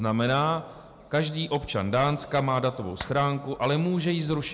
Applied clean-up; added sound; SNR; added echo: none; Clapping; 15 dB; none.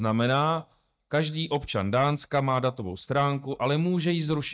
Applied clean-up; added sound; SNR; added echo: neural mask model DeepFilterNet 3.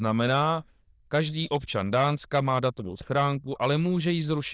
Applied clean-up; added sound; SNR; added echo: neural diffusion model UNIVERSE++.